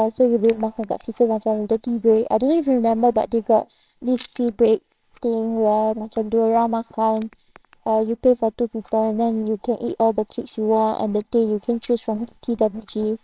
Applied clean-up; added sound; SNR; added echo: neural separator model SepFormer WHAMR!.